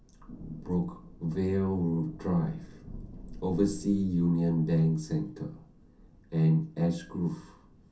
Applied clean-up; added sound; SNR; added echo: none; Thunder / Rain; 17 dB; reverberation time 0.3 s.